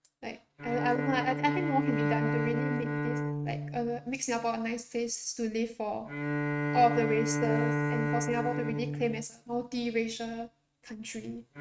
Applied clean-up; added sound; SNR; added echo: neural mask model RNNoise.